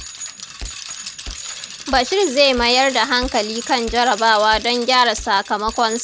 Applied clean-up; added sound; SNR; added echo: none; Bicycle; 12 dB; none.